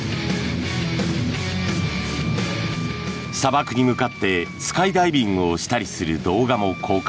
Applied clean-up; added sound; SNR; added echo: none; Wind instrument, woodwind instrument; 18 dB; none.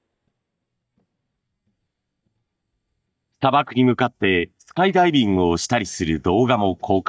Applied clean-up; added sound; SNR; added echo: neural mask model DeepFilterNet 3.